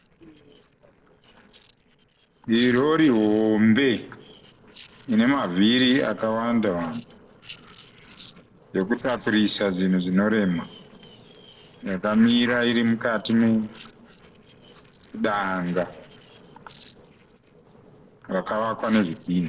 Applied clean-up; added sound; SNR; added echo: neural separator model SepFormer DNS4.